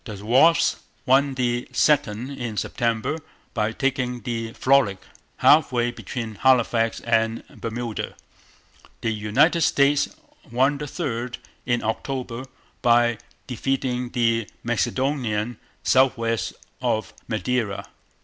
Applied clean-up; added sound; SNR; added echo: none; none; none; none.